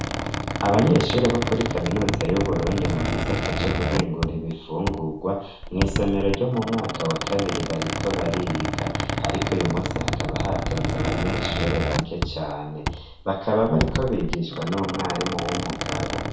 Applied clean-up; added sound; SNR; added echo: none; Squeak; 1 dB; reverberation time 0.6 s.